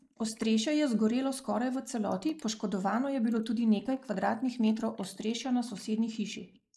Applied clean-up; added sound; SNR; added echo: neural mask model Resemble Enhance denoiser.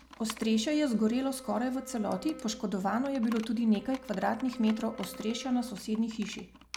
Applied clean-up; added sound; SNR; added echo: none; Wind instrument, woodwind instrument + Computer keyboard; 16 dB; none.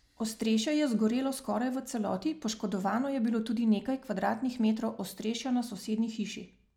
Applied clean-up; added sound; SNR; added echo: none; none; none; none.